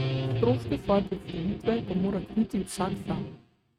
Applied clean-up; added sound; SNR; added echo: neural mask model RNNoise.